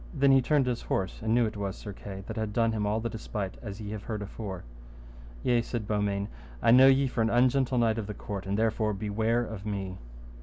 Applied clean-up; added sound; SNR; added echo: none; none; none; none.